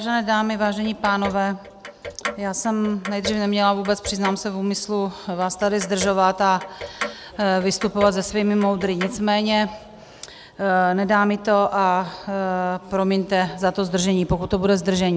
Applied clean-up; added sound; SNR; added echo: none; Clock; 13 dB; none.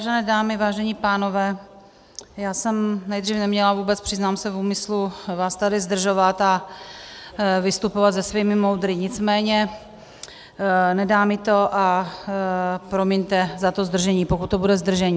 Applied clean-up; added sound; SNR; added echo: none; none; none; none.